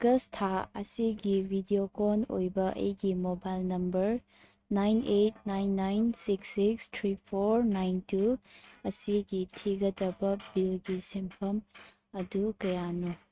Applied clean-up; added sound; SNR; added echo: neural mask model RNNoise.